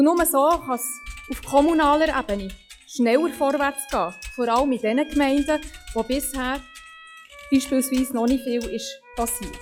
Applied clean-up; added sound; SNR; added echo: classical method log-MMSE.